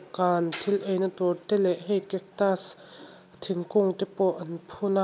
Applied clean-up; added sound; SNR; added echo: none; none; none; none.